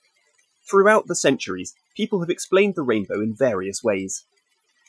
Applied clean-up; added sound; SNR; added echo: classical method Wiener filter.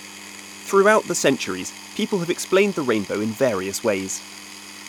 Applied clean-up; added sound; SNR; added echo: none; Power tool; 17 dB; none.